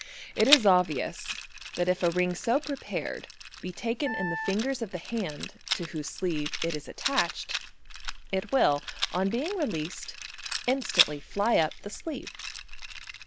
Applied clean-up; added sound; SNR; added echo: none; Wind instrument, woodwind instrument + Rattle; 5 dB; none.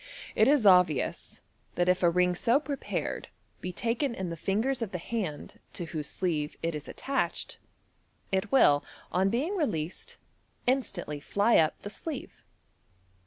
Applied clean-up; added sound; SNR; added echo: none; none; none; none.